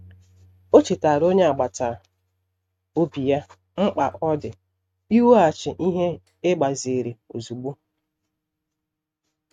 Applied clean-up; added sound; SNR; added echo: neural mask model RNNoise.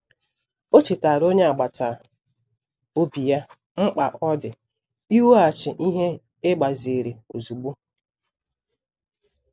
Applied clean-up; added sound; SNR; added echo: none; none; none; none.